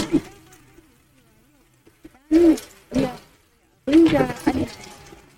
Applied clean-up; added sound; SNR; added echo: neural mask model RNNoise.